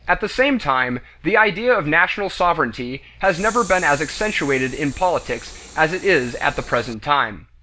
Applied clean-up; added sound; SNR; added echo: none; Train; 18 dB; none.